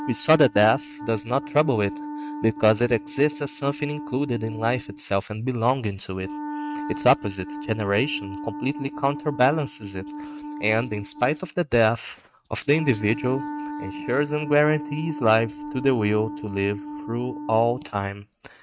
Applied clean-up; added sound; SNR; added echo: neural mask model RNNoise.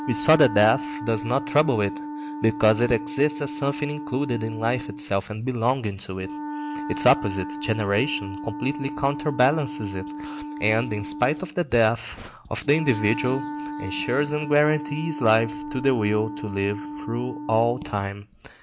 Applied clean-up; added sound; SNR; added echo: none; Wind instrument, woodwind instrument; 9 dB; none.